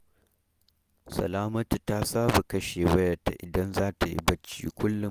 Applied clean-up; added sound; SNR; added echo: none; none; none; none.